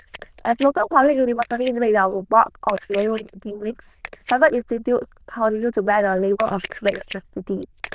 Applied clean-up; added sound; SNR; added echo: neural diffusion model UNIVERSE++.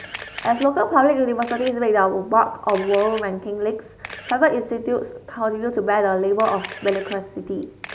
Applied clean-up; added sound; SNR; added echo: none; Camera; 17 dB; none.